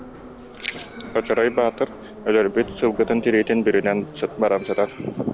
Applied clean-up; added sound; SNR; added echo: none; Subway, metro, underground; 16 dB; none.